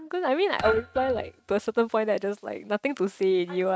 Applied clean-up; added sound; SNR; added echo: neural mask model RNNoise.